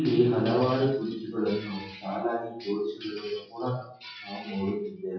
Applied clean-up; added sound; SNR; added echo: classical method WPE with log-MMSE.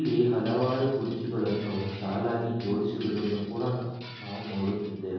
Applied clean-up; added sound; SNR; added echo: none; Glass; 19 dB; reverberation time 1.3 s.